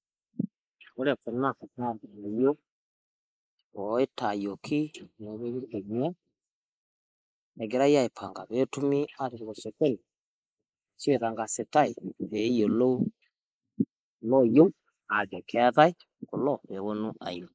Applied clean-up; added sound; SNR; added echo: neural mask model Resemble Enhance denoiser.